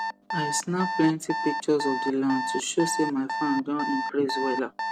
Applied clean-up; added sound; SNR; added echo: none; Alarm; 4 dB; none.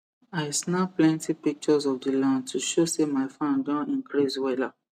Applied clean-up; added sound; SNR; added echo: none; none; none; none.